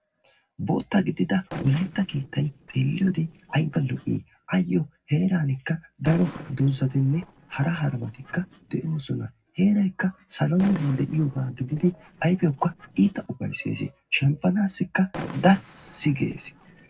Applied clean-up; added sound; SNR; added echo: neural separator model SepFormer DNS4.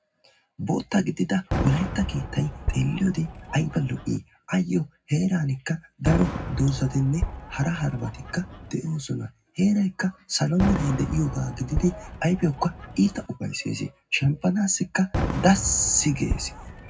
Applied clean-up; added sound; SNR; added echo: none; Fireworks; 8 dB; reverberation time 0.3 s.